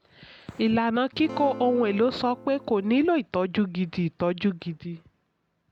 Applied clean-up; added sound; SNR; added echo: none; Acoustic guitar / Strum; 14 dB; none.